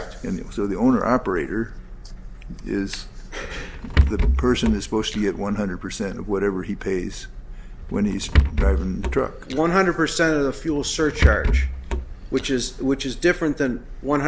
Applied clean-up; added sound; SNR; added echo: none; Rattle / Breathing; 0 dB; none.